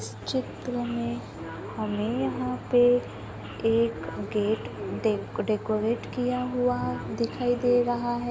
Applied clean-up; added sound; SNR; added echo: none; Subway, metro, underground; 13 dB; none.